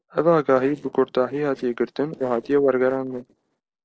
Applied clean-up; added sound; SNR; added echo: neural separator model SepFormer DNS4.